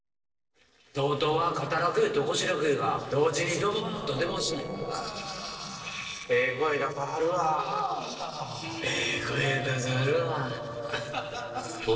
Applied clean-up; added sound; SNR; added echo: neural separator model SepFormer DNS4.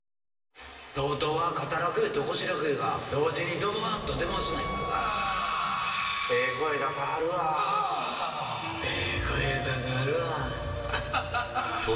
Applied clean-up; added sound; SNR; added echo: none; Bowed string instrument; 7 dB; reverberation time 2.6 s.